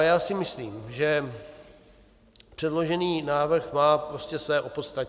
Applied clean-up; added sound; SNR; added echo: none; none; none; none.